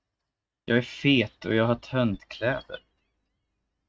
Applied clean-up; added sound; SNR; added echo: neural mask model RNNoise.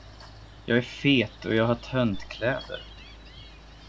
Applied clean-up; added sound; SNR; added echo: none; Mechanical fan + Gull, seagull; 16 dB; none.